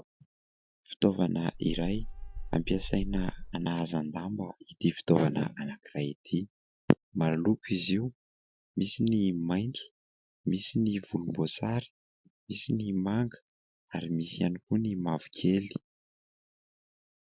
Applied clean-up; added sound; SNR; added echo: none; Meow; 5 dB; none.